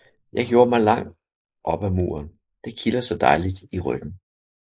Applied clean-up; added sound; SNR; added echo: neural mask model Resemble Enhance denoiser.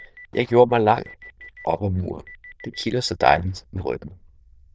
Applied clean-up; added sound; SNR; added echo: neural diffusion model UNIVERSE++.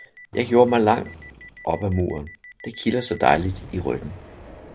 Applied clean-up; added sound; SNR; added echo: none; Boom + Engine; 18 dB; none.